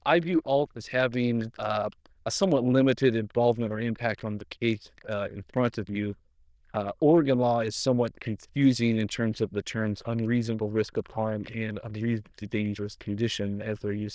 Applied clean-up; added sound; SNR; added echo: neural diffusion model UNIVERSE++.